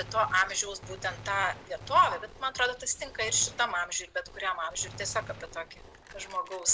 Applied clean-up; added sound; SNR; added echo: none; Gunshot, gunfire; 16 dB; none.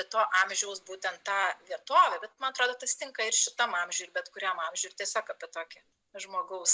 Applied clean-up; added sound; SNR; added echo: none; none; none; none.